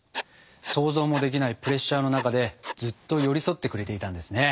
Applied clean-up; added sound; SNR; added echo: none; Writing; 14 dB; none.